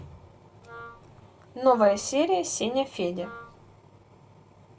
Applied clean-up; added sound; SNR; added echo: none; Wind instrument, woodwind instrument; 19 dB; none.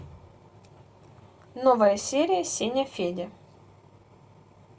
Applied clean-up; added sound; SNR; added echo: none; none; none; none.